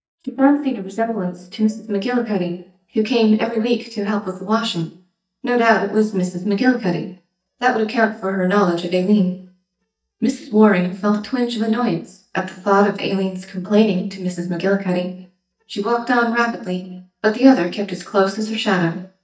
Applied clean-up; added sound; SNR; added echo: neural mask model DeepFilterNet 3.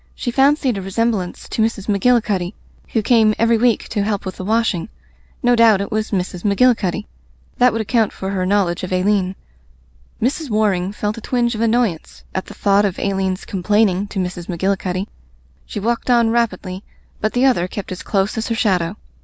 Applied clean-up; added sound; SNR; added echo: none; none; none; none.